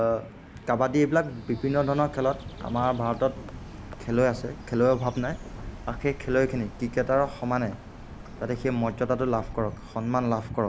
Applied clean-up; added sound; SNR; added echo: none; Bird; 15 dB; none.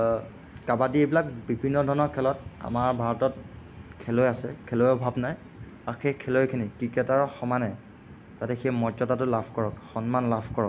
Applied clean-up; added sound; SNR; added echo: none; none; none; none.